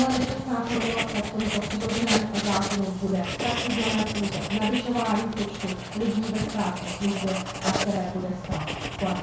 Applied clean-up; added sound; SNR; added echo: none; Writing; 4 dB; reverberation time 0.6 s.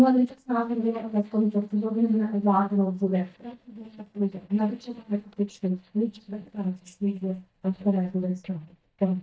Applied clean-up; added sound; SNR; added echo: neural mask model DeepFilterNet 3.